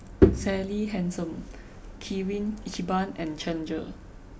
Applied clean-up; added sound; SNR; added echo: none; Bowed string instrument; -5 dB; none.